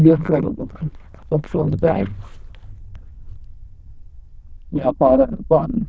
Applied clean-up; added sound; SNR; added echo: neural diffusion model UNIVERSE++.